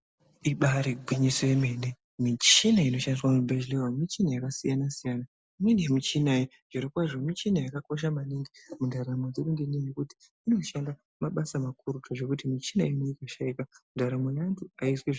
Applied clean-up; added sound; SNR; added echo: none; none; none; none.